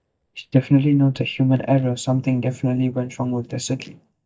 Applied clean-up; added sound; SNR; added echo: neural mask model DeepFilterNet 3.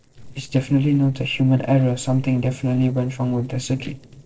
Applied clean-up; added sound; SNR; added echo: neural separator model SepFormer DNS4.